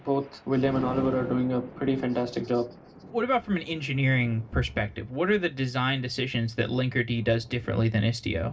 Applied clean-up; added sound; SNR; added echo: none; Thunder; 16 dB; reverberation time 0.4 s.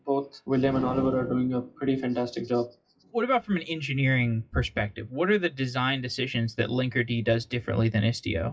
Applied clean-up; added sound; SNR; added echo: classical method WPE with log-MMSE.